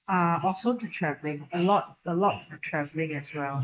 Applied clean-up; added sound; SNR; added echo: neural mask model Resemble Enhance denoiser.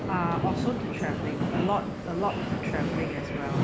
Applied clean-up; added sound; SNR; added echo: none; Subway, metro, underground; -2 dB; none.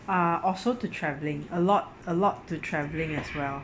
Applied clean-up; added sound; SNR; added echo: none; none; none; none.